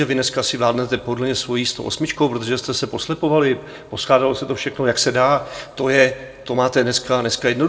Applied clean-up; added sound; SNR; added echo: none; none; none; reverberation time 0.7 s.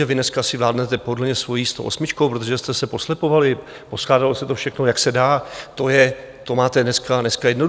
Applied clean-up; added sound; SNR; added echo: none; none; none; none.